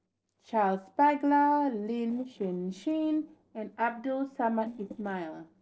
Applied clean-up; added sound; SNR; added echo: neural separator model SepFormer DNS4.